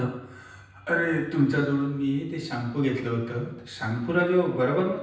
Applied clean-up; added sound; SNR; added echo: none; none; none; reverberation time 0.9 s.